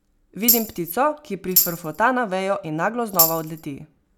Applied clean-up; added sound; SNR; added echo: none; Tambourine; -1 dB; none.